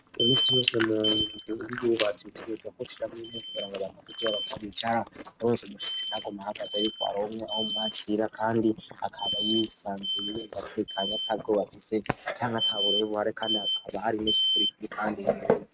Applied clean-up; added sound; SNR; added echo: neural mask model RNNoise.